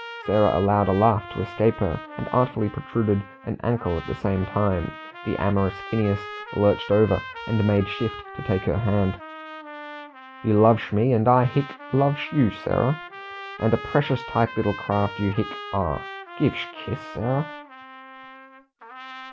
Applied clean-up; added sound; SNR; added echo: none; Trumpet; 14 dB; none.